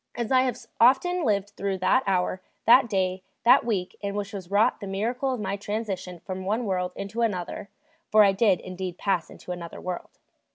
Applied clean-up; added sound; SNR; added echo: none; none; none; none.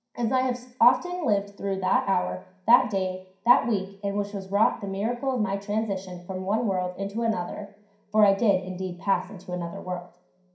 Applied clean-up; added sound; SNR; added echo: none; none; none; reverberation time 0.5 s.